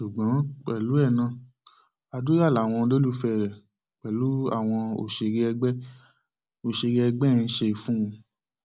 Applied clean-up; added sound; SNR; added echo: none; none; none; none.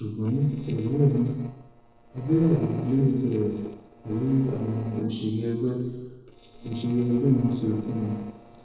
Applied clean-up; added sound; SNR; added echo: neural separator model SepFormer DNS4.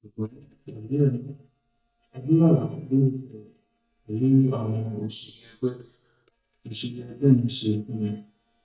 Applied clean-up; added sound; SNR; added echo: neural mask model DeepFilterNet 3.